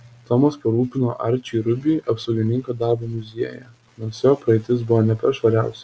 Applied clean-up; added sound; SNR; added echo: none; none; none; none.